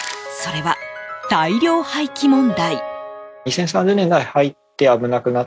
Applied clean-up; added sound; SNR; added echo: none; none; none; none.